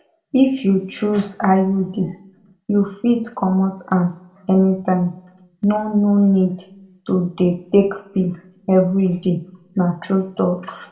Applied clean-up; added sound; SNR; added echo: none; none; none; reverberation time 0.4 s.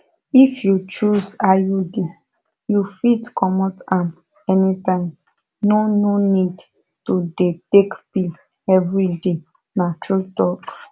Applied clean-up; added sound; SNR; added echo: none; none; none; none.